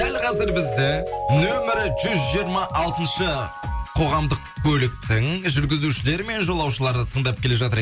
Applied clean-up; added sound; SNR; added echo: none; Mallet percussion; 8 dB; none.